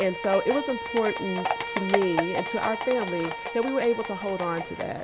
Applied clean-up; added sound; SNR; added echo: none; Livestock, farm animals, working animals + Bowed string instrument; 4 dB; none.